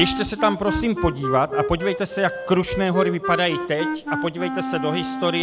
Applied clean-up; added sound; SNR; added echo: none; Wind instrument, woodwind instrument; 5 dB; none.